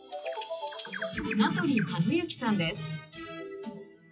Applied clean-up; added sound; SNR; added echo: classical method WPE with log-MMSE.